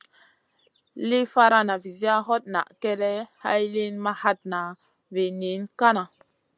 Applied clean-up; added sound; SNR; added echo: none; none; none; none.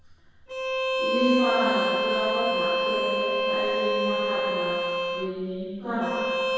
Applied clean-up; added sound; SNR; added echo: none; Bowed string instrument; -4 dB; reverberation time 2.0 s.